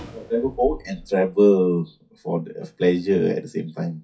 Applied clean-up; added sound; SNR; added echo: classical method WPE with log-MMSE.